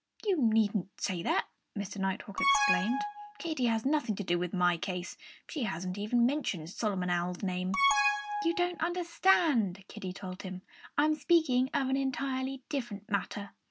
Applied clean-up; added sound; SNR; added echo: none; Alarm; -1 dB; none.